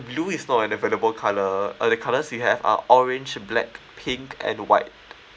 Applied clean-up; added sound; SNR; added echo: none; none; none; none.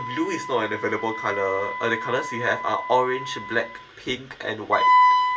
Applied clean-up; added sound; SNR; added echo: none; Wind instrument, woodwind instrument; -1 dB; reverberation time 0.1 s.